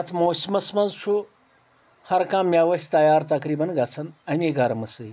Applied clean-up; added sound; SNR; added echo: none; none; none; none.